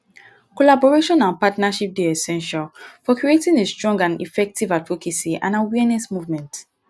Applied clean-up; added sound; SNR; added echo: none; none; none; none.